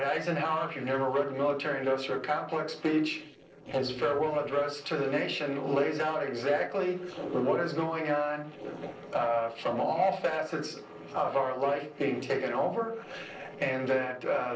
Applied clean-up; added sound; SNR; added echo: neural separator model SepFormer DNS4.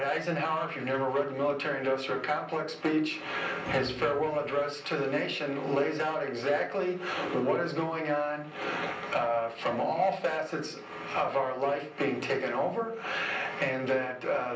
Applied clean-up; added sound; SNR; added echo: none; Thump, thud; 12 dB; reverberation time 0.6 s.